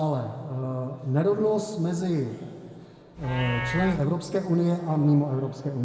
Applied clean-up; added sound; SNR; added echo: none; Livestock, farm animals, working animals; 15 dB; reverberation time 1.7 s.